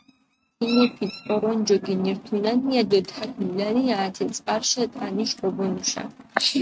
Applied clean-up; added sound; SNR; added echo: neural mask model RNNoise.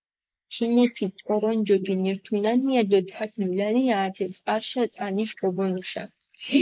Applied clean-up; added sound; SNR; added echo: neural mask model Resemble Enhance denoiser.